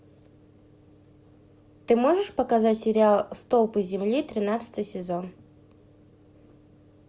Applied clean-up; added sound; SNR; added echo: none; none; none; none.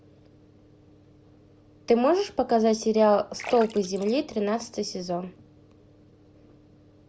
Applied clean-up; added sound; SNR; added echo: none; Splash, splatter; 17 dB; none.